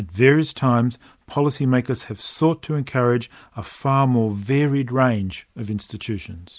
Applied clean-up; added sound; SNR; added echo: none; none; none; none.